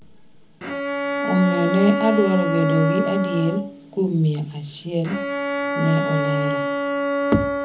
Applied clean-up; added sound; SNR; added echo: none; Bowed string instrument; 2 dB; reverberation time 0.4 s.